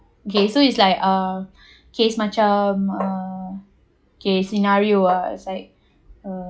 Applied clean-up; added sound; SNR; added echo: classical method log-MMSE.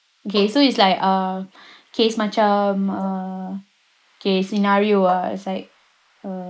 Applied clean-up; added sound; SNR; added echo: neural mask model Resemble Enhance denoiser.